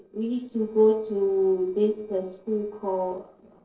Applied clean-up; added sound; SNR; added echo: neural separator model SepFormer DNS4.